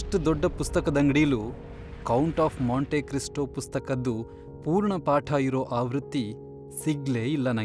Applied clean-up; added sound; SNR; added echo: none; Piano + Boom; 13 dB; none.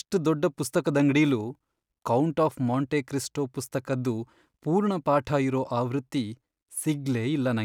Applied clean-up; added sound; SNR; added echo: none; none; none; none.